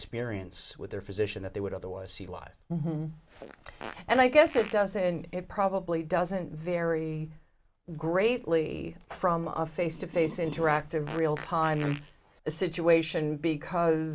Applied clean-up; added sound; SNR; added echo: none; Fart; 15 dB; none.